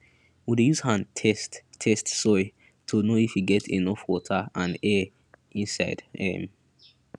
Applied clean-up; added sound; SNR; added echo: none; none; none; none.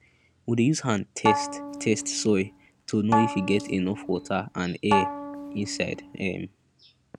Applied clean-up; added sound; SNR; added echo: none; Bowed string instrument; 4 dB; none.